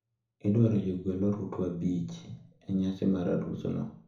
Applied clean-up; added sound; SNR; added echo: none; none; none; reverberation time 0.7 s.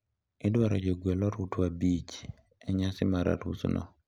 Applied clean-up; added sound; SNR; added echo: none; none; none; none.